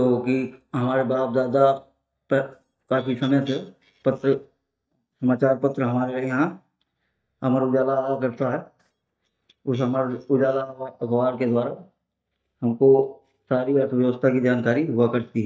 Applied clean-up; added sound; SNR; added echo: neural mask model DeepFilterNet 3.